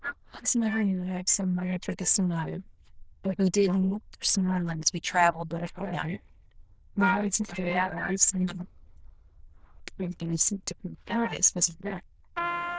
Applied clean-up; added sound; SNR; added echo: neural diffusion model UNIVERSE++.